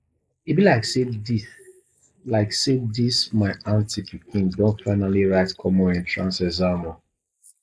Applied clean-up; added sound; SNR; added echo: neural mask model Resemble Enhance denoiser.